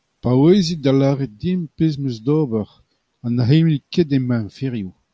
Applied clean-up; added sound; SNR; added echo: none; none; none; none.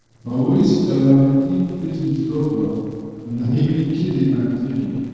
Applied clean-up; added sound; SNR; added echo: neural separator model SepFormer DNS4.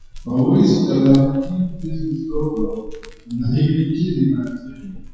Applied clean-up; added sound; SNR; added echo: classical method WPE with log-MMSE.